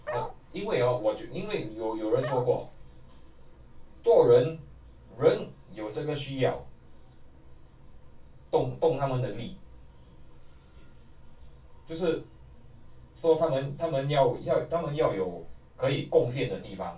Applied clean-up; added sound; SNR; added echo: none; Bark; 9 dB; reverberation time 0.2 s.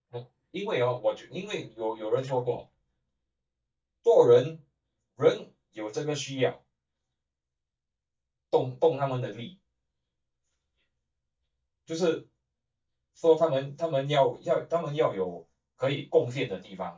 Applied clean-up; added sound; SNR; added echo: neural mask model DeepFilterNet 3.